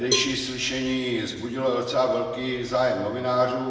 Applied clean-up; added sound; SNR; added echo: none; Cowbell; 8 dB; reverberation time 1.0 s.